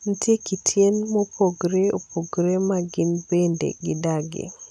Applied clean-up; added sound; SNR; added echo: none; none; none; none.